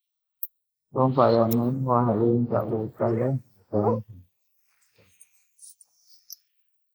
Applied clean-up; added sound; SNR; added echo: neural mask model Resemble Enhance denoiser.